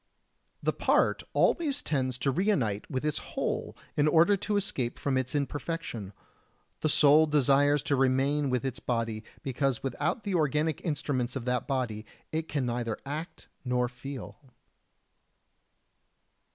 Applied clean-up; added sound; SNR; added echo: none; none; none; none.